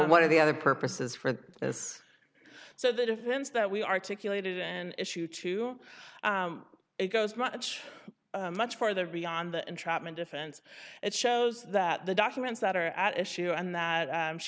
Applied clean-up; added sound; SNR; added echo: none; none; none; none.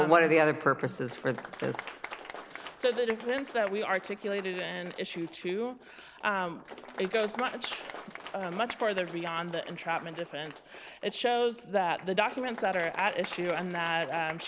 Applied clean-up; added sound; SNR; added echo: none; Applause; 14 dB; none.